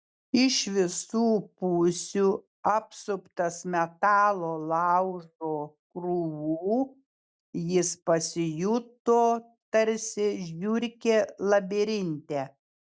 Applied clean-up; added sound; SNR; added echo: none; none; none; none.